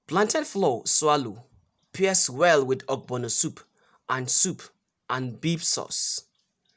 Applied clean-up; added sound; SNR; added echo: none; none; none; none.